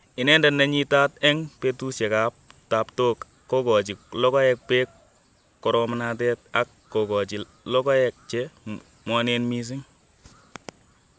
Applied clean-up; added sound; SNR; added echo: none; none; none; none.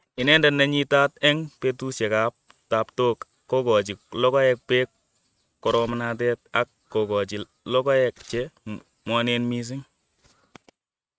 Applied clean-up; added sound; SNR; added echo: neural mask model RNNoise.